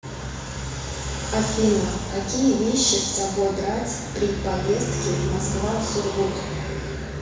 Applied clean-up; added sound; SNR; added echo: none; none; none; reverberation time 1.0 s.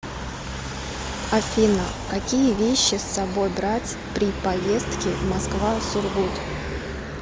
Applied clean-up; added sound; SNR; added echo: none; none; none; none.